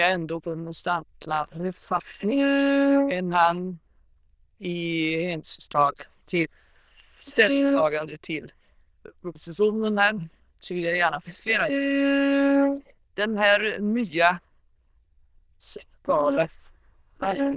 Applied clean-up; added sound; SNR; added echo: neural diffusion model UNIVERSE++.